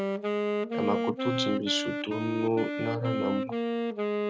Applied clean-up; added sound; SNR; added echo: none; Wind instrument, woodwind instrument; -2 dB; none.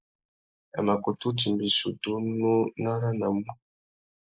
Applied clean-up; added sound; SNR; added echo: neural mask model Resemble Enhance denoiser.